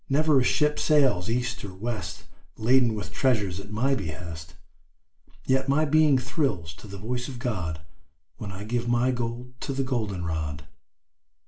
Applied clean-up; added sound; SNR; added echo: none; none; none; reverberation time 0.3 s.